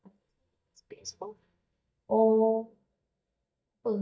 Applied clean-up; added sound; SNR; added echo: neural mask model DeepFilterNet 3.